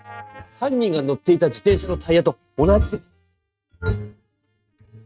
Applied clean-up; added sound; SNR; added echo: neural mask model RNNoise.